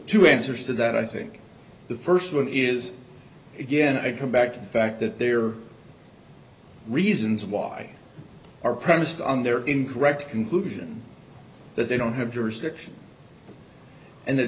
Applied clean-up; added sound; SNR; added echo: none; none; none; none.